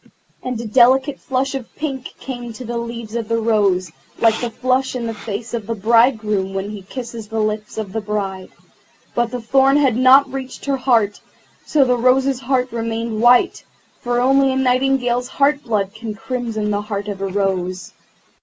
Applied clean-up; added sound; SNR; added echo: none; none; none; none.